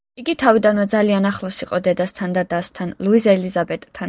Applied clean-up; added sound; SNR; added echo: none; none; none; none.